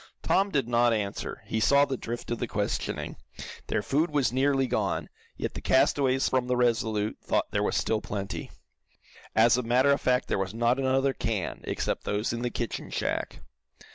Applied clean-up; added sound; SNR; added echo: none; none; none; none.